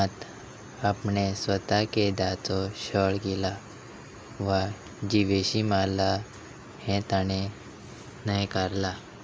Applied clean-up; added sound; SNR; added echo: none; none; none; none.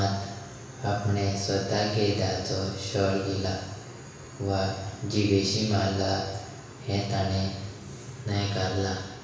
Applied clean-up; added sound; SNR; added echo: none; none; none; reverberation time 1.1 s.